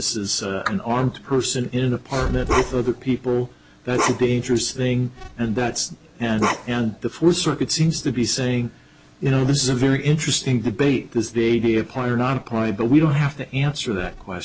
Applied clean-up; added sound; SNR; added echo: none; Bark; 6 dB; none.